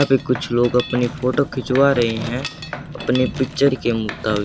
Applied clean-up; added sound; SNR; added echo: none; Mechanisms; 11 dB; none.